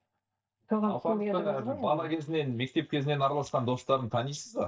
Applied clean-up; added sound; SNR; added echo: neural mask model DeepFilterNet 3.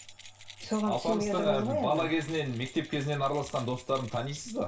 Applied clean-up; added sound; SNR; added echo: none; Keys jangling; 19 dB; reverberation time 0.3 s.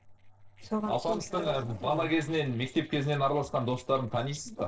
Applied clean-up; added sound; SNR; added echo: neural separator model SepFormer DNS4.